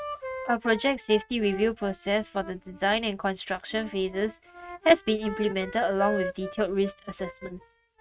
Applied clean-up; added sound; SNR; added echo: neural mask model RNNoise.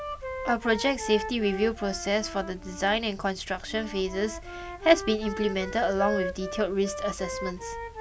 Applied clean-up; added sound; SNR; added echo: none; Wind instrument, woodwind instrument; 9 dB; none.